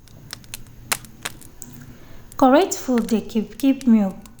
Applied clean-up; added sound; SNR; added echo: none; Fire; 15 dB; none.